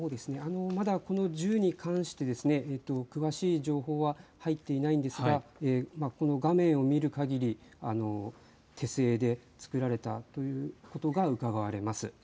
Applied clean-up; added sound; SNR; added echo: none; none; none; none.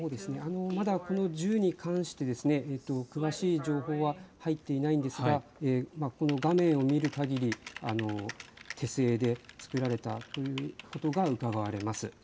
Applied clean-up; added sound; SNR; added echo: none; Typing; 18 dB; none.